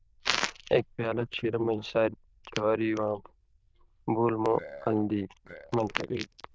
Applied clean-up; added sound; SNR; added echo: neural diffusion model UNIVERSE++.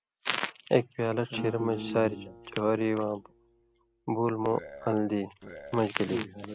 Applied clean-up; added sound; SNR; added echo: none; Burping, eructation + Acoustic guitar; 16 dB; none.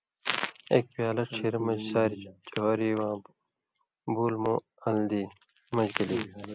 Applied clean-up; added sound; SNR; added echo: none; none; none; none.